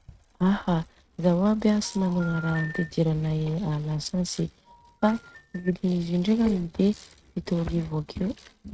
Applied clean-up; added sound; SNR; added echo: neural mask model RNNoise.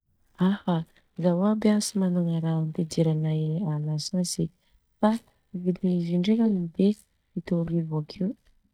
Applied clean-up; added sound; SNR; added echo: neural mask model DeepFilterNet 3.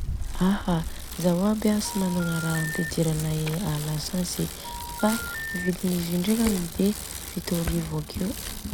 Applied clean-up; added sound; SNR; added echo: none; Bicycle + Telephone; 7 dB; none.